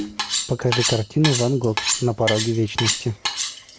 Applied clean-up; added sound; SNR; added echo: none; Cutlery, silverware; 3 dB; none.